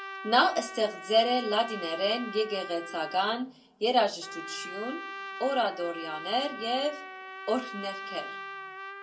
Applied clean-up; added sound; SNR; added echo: none; Trumpet; 11 dB; reverberation time 0.2 s.